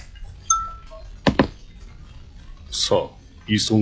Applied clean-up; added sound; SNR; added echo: classical method log-MMSE.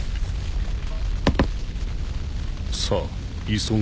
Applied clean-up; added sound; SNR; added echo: none; none; none; none.